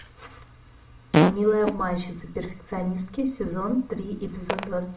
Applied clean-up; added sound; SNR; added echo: none; Fart; 1 dB; reverberation time 0.4 s.